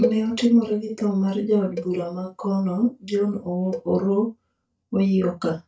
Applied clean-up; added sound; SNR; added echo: neural mask model DeepFilterNet 3.